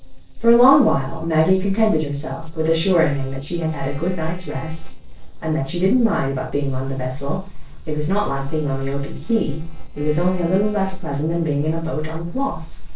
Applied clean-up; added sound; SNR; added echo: neural separator model SepFormer DNS4.